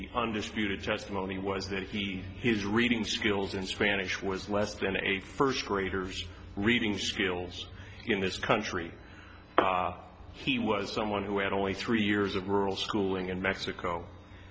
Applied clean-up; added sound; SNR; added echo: none; none; none; none.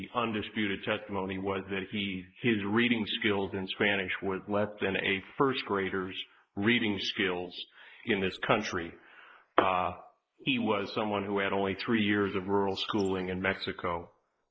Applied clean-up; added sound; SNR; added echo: neural mask model Resemble Enhance denoiser.